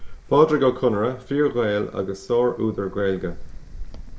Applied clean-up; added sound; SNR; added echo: none; Wind; 14 dB; none.